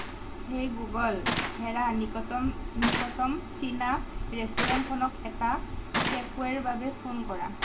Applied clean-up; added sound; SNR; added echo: none; Gunshot, gunfire; 5 dB; reverberation time 0.2 s.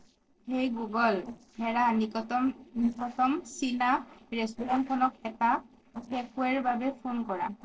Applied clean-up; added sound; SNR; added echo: neural separator model SepFormer DNS4.